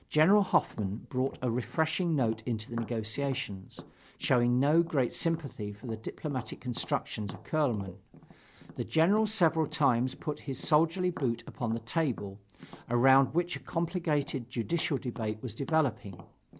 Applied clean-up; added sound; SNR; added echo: none; Tap; 20 dB; none.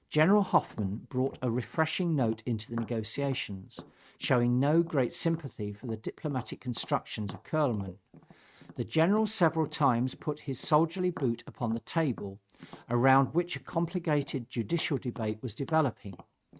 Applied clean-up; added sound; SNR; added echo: neural mask model RNNoise.